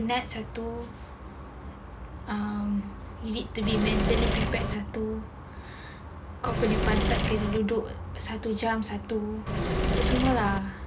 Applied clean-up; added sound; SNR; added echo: none; Engine / Mechanisms; -4 dB; none.